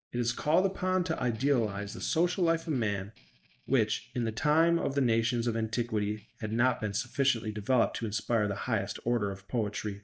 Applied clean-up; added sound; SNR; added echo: neural mask model DeepFilterNet 3.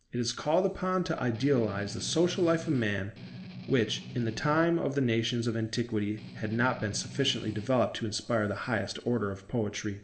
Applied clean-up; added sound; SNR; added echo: none; Strum; 13 dB; reverberation time 2.0 s.